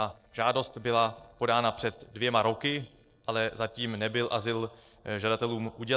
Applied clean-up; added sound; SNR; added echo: neural separator model SepFormer DNS4.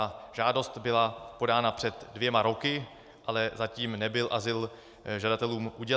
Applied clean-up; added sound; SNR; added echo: none; none; none; none.